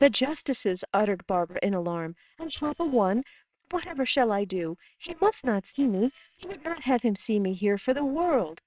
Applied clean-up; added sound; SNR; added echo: neural separator model SepFormer WHAMR!.